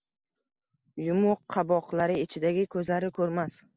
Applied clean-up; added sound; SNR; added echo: none; none; none; none.